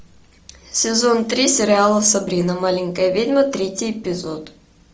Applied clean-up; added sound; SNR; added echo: none; none; none; none.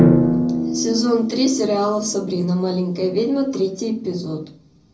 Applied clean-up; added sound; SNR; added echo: none; Drum; 1 dB; reverberation time 0.4 s.